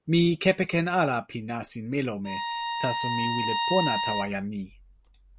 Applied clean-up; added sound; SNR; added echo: none; Bowed string instrument; 3 dB; none.